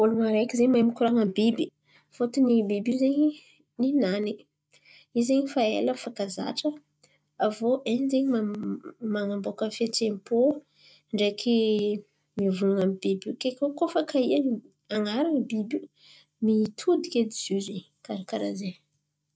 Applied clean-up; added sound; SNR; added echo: none; none; none; none.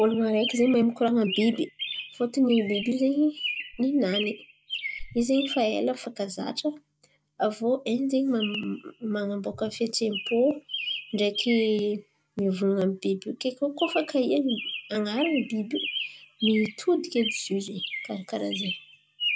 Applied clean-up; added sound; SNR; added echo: none; Chirp, tweet; 10 dB; none.